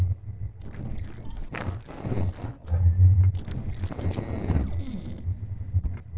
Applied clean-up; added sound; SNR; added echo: neural separator model SepFormer DNS4.